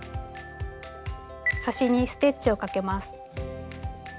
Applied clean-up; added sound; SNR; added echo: none; none; none; none.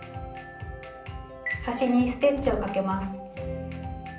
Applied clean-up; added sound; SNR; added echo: none; Explosion; 13 dB; reverberation time 0.6 s.